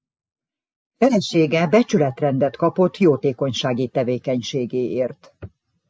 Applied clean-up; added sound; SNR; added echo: none; none; none; none.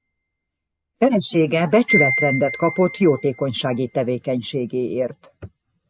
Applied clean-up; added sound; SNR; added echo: none; Wind chime; 8 dB; none.